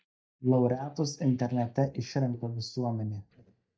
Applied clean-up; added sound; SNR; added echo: neural mask model DeepFilterNet 3.